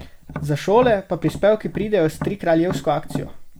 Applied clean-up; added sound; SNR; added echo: none; Tap; 12 dB; none.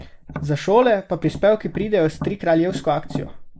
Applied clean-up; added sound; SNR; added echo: neural mask model Resemble Enhance denoiser.